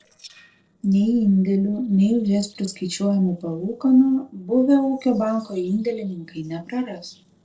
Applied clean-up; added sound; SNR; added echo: neural separator model SepFormer DNS4.